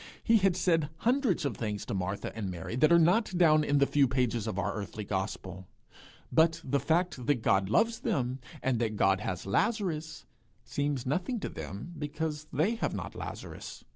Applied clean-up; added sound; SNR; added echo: none; none; none; none.